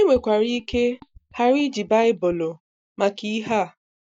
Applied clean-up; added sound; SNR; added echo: neural mask model DeepFilterNet 3.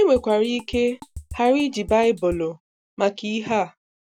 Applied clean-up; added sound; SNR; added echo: none; Drum kit; 17 dB; none.